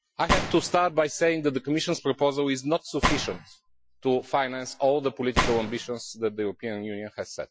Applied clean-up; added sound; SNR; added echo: classical method Wiener filter.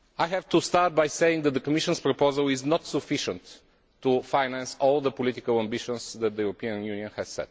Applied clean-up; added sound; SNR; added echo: none; none; none; none.